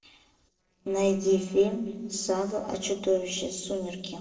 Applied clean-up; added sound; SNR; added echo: neural separator model SepFormer DNS4.